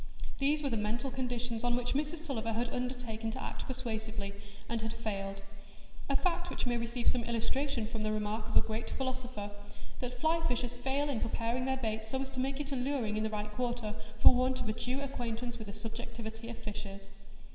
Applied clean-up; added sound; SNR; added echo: none; none; none; reverberation time 2.0 s.